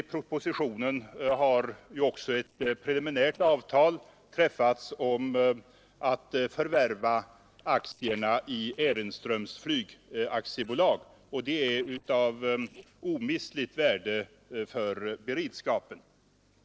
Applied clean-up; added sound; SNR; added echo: neural separator model SepFormer DNS4.